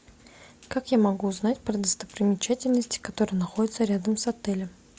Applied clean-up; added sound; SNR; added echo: none; none; none; none.